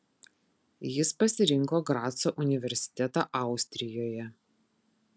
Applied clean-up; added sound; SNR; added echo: none; none; none; none.